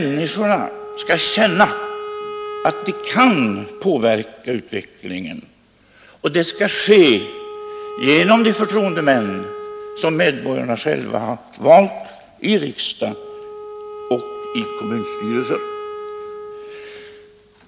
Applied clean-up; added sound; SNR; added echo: none; Wind instrument, woodwind instrument; 13 dB; none.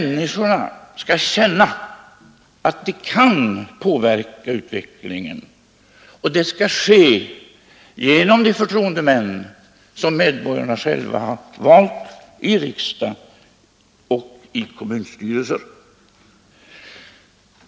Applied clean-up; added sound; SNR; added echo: none; none; none; none.